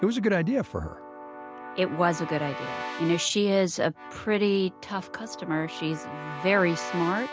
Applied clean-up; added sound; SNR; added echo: none; Keyboard (musical) / Brass instrument; 12 dB; none.